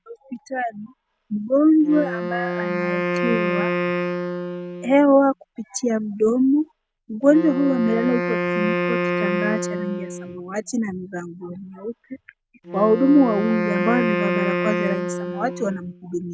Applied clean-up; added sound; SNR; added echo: none; Wind instrument, woodwind instrument; 4 dB; none.